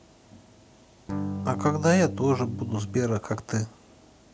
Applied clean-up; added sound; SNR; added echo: none; Electric guitar / Strum; 5 dB; none.